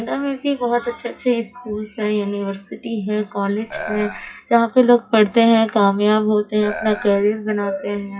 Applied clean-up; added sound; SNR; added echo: classical method WPE with log-MMSE.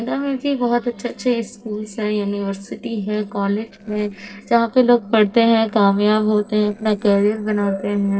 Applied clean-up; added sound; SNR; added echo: neural separator model SepFormer DNS4.